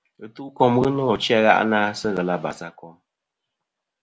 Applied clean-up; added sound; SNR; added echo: none; none; none; none.